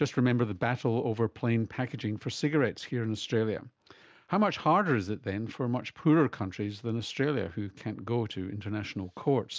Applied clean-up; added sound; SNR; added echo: none; none; none; none.